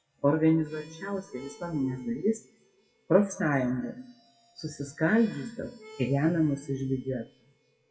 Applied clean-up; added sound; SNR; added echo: classical method WPE with log-MMSE.